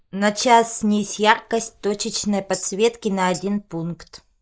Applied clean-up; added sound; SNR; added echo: neural mask model DeepFilterNet 3.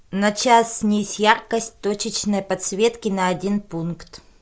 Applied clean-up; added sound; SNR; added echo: none; none; none; none.